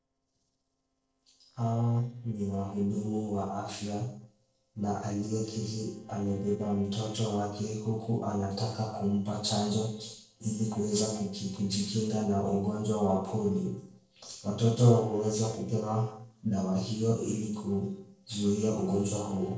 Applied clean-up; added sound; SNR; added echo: neural separator model SepFormer DNS4.